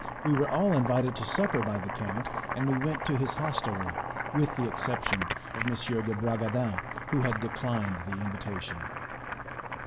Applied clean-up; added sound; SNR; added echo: none; Boiling; 5 dB; reverberation time 2.1 s.